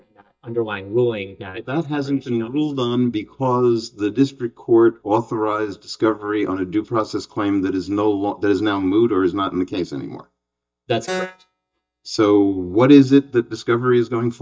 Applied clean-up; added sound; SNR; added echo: neural mask model DeepFilterNet 3.